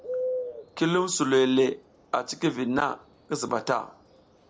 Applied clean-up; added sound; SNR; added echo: none; Bird; 11 dB; none.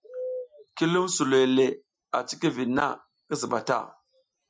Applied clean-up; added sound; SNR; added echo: classical method Wiener filter.